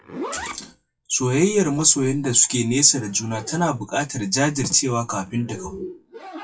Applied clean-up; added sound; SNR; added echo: classical method WPE with log-MMSE.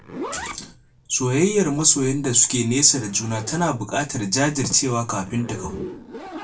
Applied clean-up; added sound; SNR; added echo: none; Zipper (clothing); 16 dB; reverberation time 0.2 s.